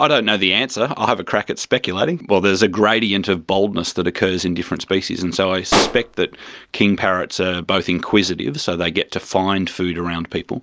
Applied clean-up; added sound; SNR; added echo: none; Explosion; 5 dB; none.